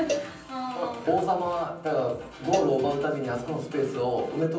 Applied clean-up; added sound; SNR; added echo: none; Cowbell; 10 dB; reverberation time 0.6 s.